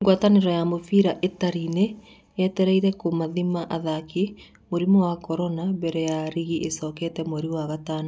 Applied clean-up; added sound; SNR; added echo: none; none; none; none.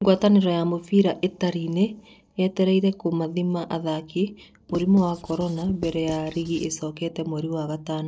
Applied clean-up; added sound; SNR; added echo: neural separator model SepFormer DNS4.